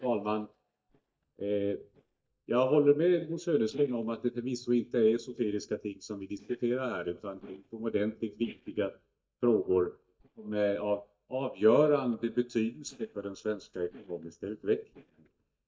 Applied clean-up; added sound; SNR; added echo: neural mask model DeepFilterNet 3.